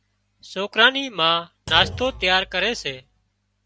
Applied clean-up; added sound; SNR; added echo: none; Thump, thud; 14 dB; none.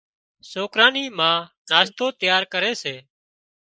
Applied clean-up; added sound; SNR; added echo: neural mask model Resemble Enhance denoiser.